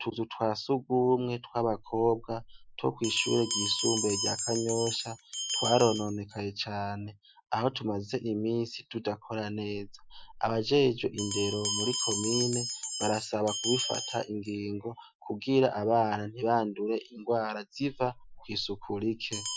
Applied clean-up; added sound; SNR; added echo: classical method Wiener filter.